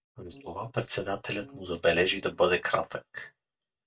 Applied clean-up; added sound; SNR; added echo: neural mask model DeepFilterNet 3.